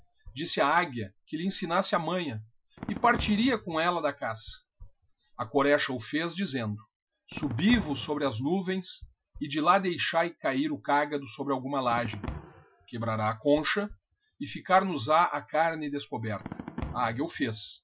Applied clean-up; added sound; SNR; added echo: classical method Wiener filter.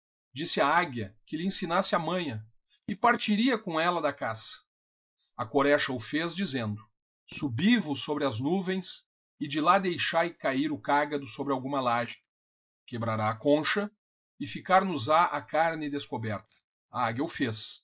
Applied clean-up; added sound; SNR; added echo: neural mask model Resemble Enhance denoiser.